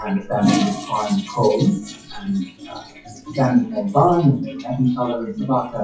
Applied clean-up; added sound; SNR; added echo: classical method WPE with log-MMSE.